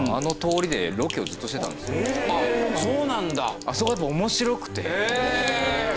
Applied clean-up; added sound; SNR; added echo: none; Sink (filling or washing); 16 dB; none.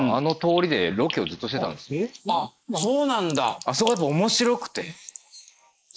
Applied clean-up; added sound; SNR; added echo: neural mask model Resemble Enhance denoiser.